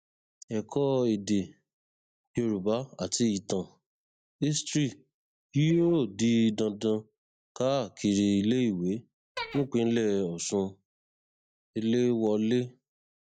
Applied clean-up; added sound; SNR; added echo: neural mask model DeepFilterNet 3.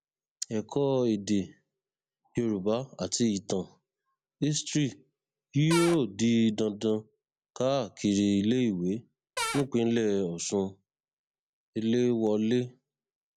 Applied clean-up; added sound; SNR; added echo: none; Cupboard open or close / Door; 4 dB; none.